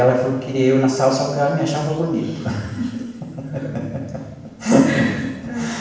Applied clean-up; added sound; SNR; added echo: none; none; none; reverberation time 1.1 s.